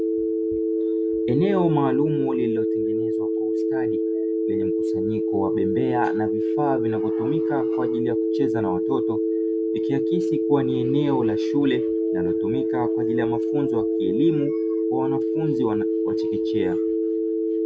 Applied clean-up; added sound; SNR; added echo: none; Telephone; -5 dB; none.